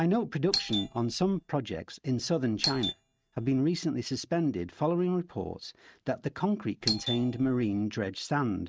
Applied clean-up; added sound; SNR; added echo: neural mask model RNNoise.